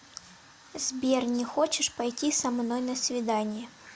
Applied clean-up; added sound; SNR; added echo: none; none; none; none.